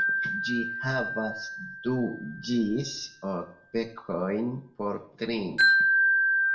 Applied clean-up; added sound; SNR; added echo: none; Wind chime; -3 dB; reverberation time 0.4 s.